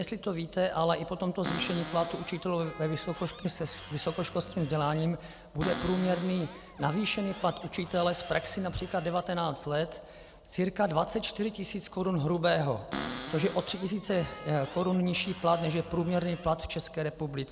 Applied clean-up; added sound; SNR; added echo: none; Cupboard open or close; 12 dB; none.